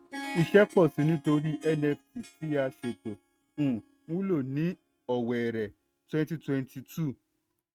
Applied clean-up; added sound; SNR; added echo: neural mask model RNNoise.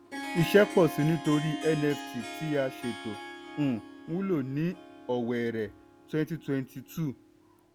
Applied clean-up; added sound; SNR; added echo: none; Harp; 12 dB; none.